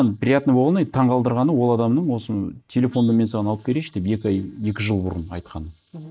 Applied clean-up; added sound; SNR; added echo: neural mask model Resemble Enhance denoiser.